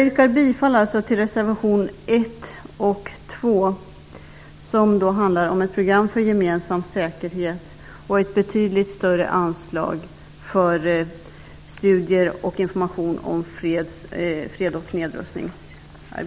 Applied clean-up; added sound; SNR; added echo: none; none; none; none.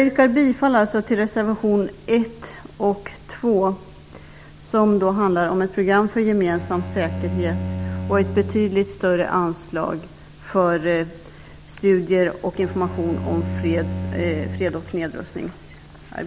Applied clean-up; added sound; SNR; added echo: none; Bowed string instrument; 8 dB; none.